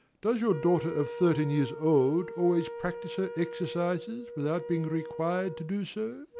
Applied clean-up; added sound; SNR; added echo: none; Wind instrument, woodwind instrument; 11 dB; none.